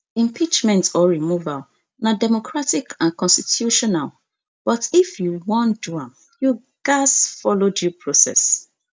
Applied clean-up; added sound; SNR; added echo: none; none; none; none.